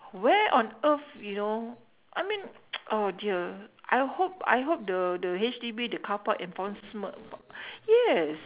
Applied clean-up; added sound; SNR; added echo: none; none; none; none.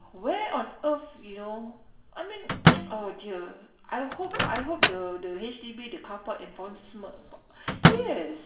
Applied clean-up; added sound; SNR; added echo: none; Microwave oven; -5 dB; reverberation time 0.7 s.